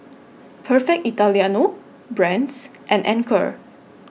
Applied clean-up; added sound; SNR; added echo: none; none; none; none.